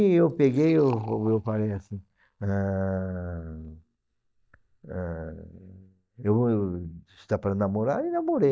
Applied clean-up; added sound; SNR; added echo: neural mask model DeepFilterNet 3.